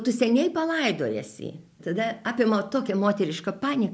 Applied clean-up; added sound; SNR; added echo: none; none; none; none.